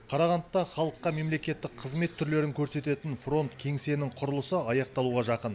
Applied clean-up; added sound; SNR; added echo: none; none; none; none.